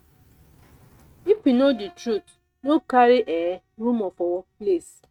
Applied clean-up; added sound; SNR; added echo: neural mask model RNNoise.